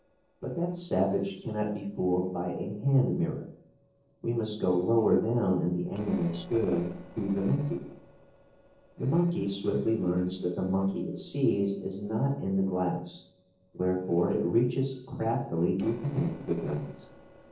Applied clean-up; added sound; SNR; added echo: neural separator model SepFormer DNS4.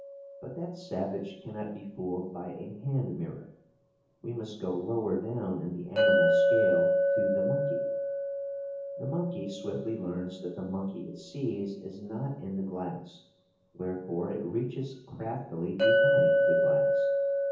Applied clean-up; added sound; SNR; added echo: none; Chink, clink; -4 dB; reverberation time 0.7 s.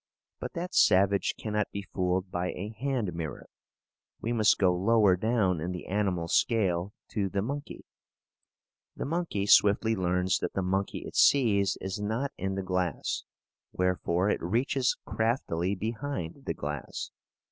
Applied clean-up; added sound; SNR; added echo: none; none; none; none.